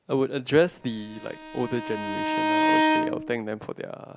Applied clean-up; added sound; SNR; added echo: none; Bowed string instrument; -2 dB; none.